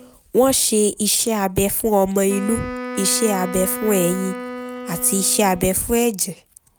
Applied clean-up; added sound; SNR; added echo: none; Wind instrument, woodwind instrument; 12 dB; none.